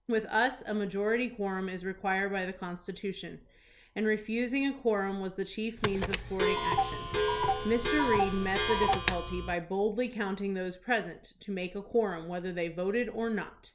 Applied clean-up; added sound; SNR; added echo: none; Clock; -2 dB; none.